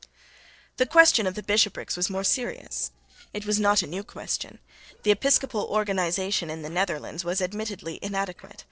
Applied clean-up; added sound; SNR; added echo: neural separator model SepFormer DNS4.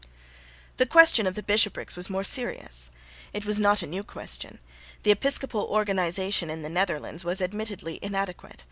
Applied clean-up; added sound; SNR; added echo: none; none; none; none.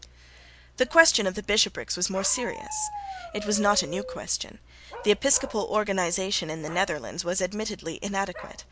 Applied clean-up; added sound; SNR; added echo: none; Bark; 15 dB; none.